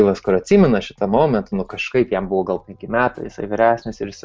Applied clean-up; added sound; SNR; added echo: none; none; none; none.